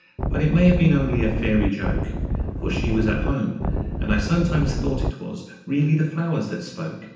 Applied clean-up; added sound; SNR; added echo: none; Wind; 1 dB; reverberation time 0.9 s.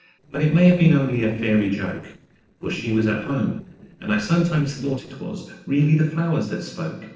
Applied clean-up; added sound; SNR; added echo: neural separator model SepFormer DNS4.